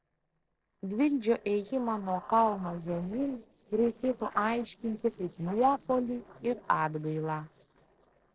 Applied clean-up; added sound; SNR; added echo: neural separator model SepFormer DNS4.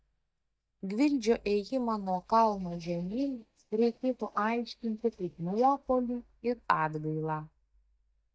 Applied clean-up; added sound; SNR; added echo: neural mask model DeepFilterNet 3.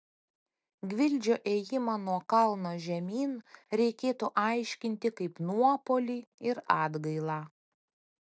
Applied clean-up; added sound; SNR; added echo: none; none; none; none.